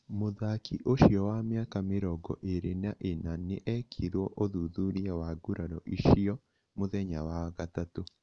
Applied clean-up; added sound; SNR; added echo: none; none; none; none.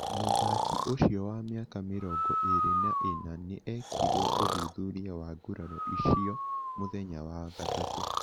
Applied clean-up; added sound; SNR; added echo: none; Breathing; -2 dB; none.